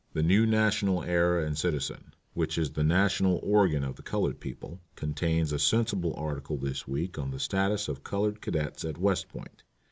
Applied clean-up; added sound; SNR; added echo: none; none; none; none.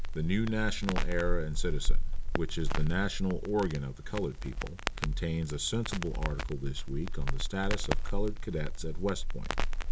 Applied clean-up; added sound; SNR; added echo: none; Crackle; -5 dB; none.